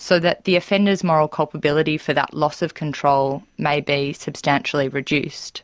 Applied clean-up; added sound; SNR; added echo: none; none; none; none.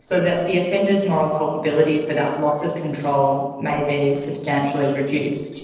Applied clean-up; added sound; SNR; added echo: neural separator model SepFormer DNS4.